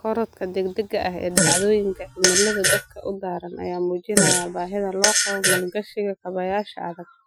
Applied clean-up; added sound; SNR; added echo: classical method Wiener filter.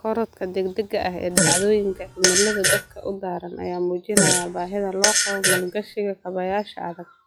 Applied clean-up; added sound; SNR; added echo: classical method log-MMSE.